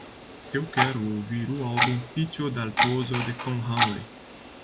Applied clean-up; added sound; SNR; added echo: none; Clock; 0 dB; none.